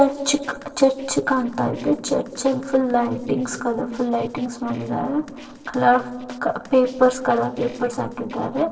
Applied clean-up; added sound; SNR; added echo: neural separator model SepFormer DNS4.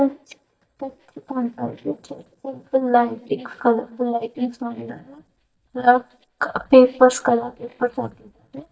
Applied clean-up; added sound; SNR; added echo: neural mask model DeepFilterNet 3.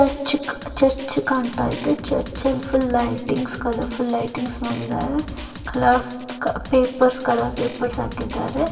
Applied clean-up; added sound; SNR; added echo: none; Drum; 13 dB; reverberation time 1.9 s.